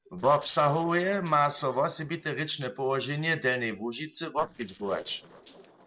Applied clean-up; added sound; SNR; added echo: neural separator model SepFormer DNS4.